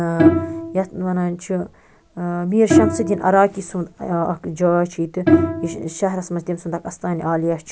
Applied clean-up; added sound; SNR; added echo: none; Bowed string instrument; 1 dB; none.